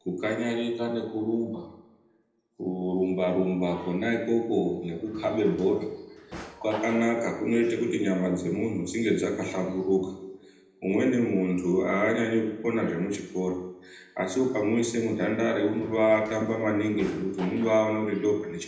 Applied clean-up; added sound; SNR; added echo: neural separator model SepFormer DNS4.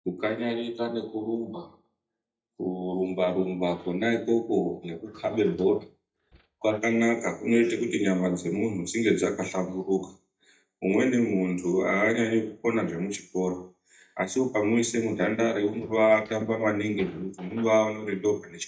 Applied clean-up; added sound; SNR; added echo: neural mask model DeepFilterNet 3.